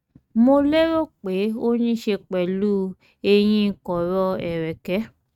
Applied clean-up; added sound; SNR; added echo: neural mask model RNNoise.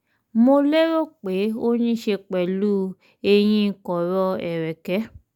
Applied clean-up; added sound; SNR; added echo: none; none; none; none.